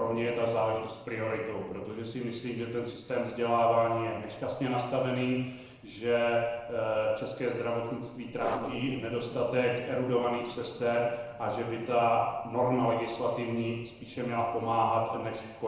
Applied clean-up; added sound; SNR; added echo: neural separator model SepFormer DNS4.